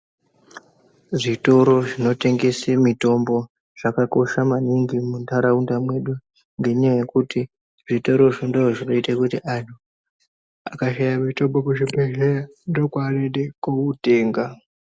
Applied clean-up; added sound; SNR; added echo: none; none; none; none.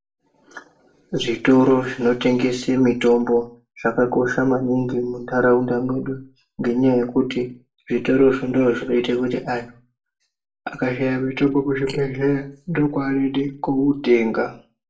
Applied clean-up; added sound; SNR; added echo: none; none; none; reverberation time 0.3 s.